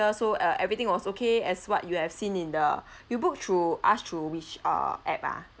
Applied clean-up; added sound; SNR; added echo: none; none; none; none.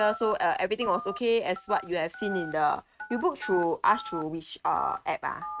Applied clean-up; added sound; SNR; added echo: neural mask model RNNoise.